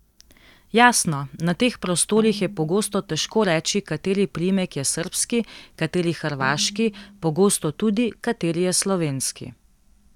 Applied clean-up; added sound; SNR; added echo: neural mask model DeepFilterNet 3.